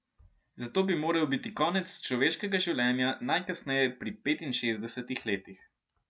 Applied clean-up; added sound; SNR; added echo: none; none; none; none.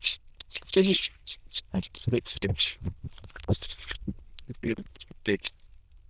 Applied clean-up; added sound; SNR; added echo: neural diffusion model UNIVERSE++.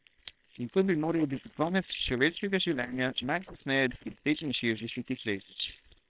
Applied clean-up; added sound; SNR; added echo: neural separator model SepFormer WHAM!.